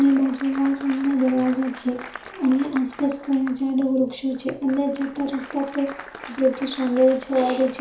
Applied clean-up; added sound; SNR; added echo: none; Applause; 17 dB; reverberation time 0.7 s.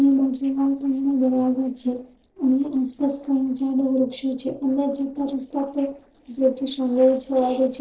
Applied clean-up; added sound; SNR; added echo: neural separator model SepFormer DNS4.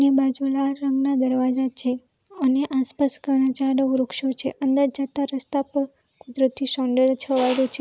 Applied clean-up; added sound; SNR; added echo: none; none; none; none.